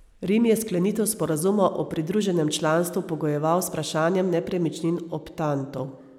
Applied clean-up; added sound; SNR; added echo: none; none; none; none.